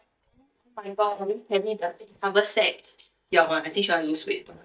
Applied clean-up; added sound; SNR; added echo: neural mask model DeepFilterNet 3.